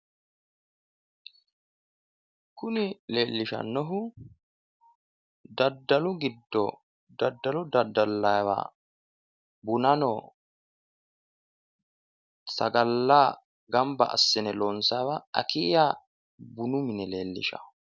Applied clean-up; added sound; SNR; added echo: none; none; none; none.